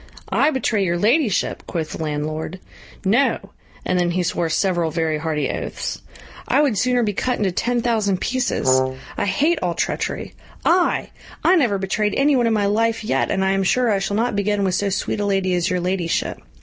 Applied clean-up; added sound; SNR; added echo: none; Brass instrument; 1 dB; none.